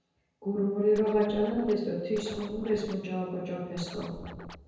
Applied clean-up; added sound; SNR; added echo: none; Scratching (performance technique); 15 dB; reverberation time 1.2 s.